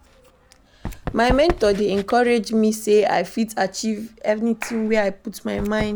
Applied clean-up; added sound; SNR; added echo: none; Clapping + Run; 12 dB; none.